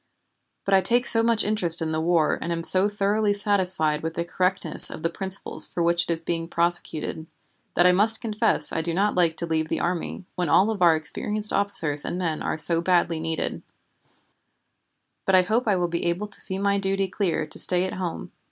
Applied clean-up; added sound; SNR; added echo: none; none; none; none.